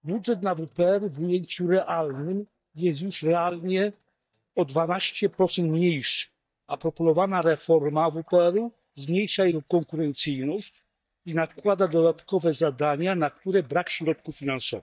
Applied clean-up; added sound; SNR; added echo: neural mask model DeepFilterNet 3.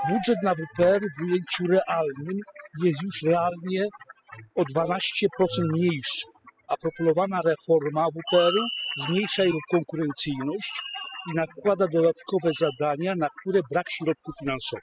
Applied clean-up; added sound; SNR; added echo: classical method spectral subtraction.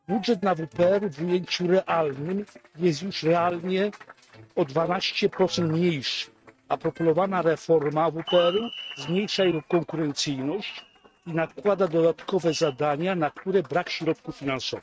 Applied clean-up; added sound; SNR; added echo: neural mask model RNNoise.